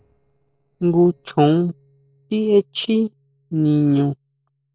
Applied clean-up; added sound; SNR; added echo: neural separator model SepFormer DNS4.